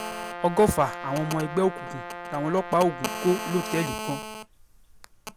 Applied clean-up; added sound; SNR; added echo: none; Telephone + Brass instrument; 8 dB; none.